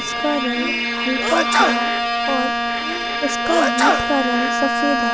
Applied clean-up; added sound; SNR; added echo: none; Bowed string instrument + Sneeze; -5 dB; none.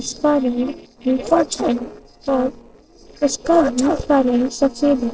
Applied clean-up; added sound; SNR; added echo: neural separator model SepFormer DNS4.